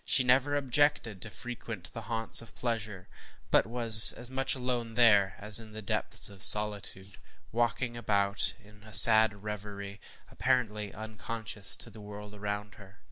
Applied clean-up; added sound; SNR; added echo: neural mask model Resemble Enhance denoiser.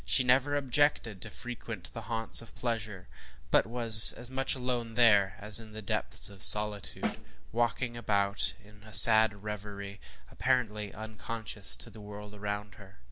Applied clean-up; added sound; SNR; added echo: none; Snare drum; 9 dB; none.